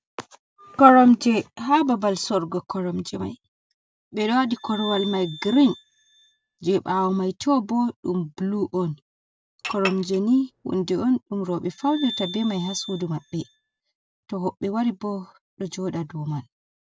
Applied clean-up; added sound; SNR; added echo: none; Chink, clink + Glass; 14 dB; none.